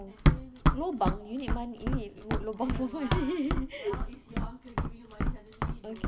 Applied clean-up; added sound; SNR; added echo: none; Run; -5 dB; reverberation time 1.2 s.